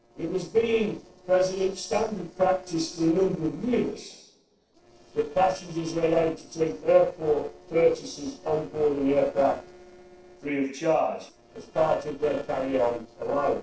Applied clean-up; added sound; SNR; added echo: neural separator model SepFormer DNS4.